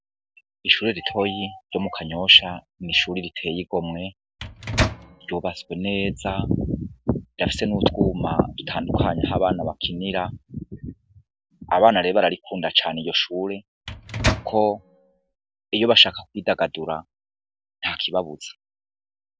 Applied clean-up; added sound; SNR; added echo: none; Microwave oven; 4 dB; none.